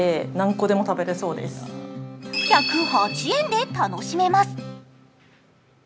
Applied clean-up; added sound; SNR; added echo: none; none; none; none.